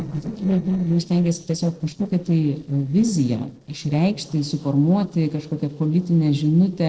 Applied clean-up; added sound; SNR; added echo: neural separator model SepFormer DNS4.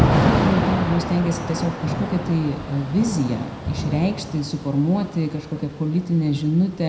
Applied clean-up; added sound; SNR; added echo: none; Thunder / Rain; 3 dB; reverberation time 0.7 s.